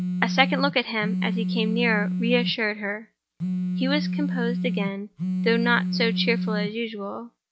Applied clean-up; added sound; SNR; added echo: none; Telephone; 1 dB; none.